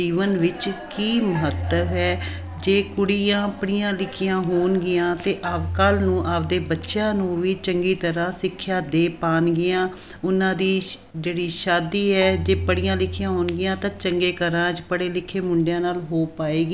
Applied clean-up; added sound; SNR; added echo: none; Marimba, xylophone; 10 dB; none.